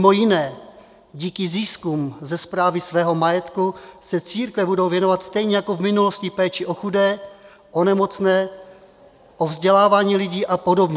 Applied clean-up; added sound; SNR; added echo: none; none; none; none.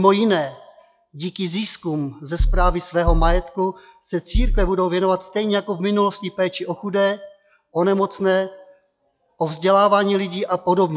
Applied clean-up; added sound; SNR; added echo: classical method log-MMSE.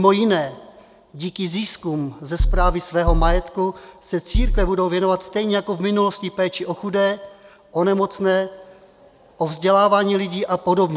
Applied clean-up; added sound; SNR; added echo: none; Bass drum; -4 dB; none.